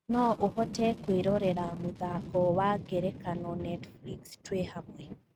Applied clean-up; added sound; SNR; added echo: neural mask model RNNoise.